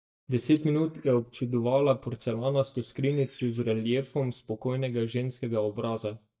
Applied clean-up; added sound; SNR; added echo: neural mask model DeepFilterNet 3.